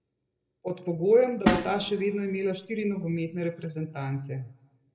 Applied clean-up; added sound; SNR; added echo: none; Snare drum; 3 dB; reverberation time 0.7 s.